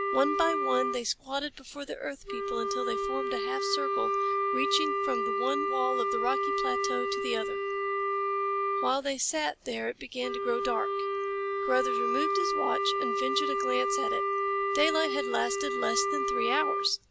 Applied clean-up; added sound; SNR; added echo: none; Wind instrument, woodwind instrument; -3 dB; none.